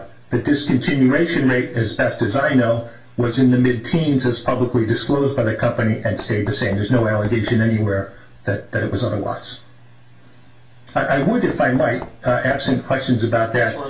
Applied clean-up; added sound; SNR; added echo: none; Knock; 19 dB; reverberation time 0.3 s.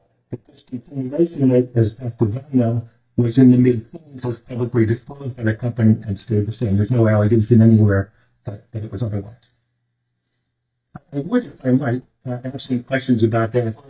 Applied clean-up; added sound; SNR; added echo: neural mask model DeepFilterNet 3.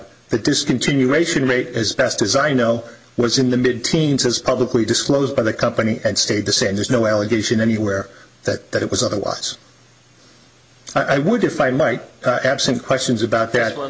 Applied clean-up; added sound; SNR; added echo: none; none; none; none.